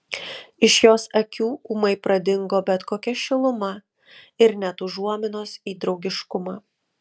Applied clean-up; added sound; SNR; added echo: none; none; none; none.